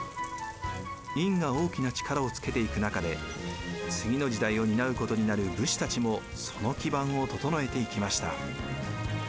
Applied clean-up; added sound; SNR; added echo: none; Rain; 18 dB; none.